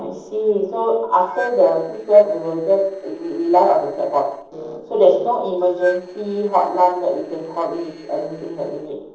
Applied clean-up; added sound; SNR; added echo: neural separator model SepFormer DNS4.